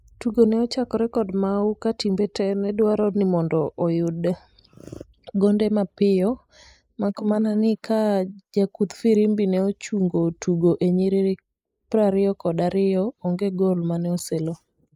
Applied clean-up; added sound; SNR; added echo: neural mask model Resemble Enhance denoiser.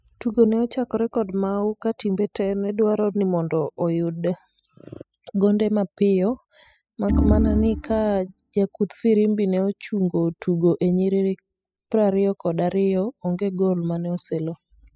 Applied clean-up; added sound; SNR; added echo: classical method spectral subtraction.